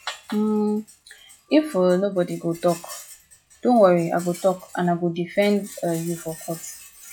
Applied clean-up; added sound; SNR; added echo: classical method log-MMSE.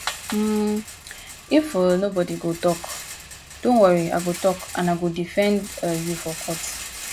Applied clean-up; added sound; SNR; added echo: none; Rattle; 13 dB; none.